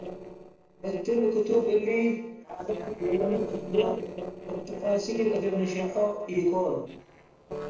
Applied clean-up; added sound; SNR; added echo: neural separator model SepFormer DNS4.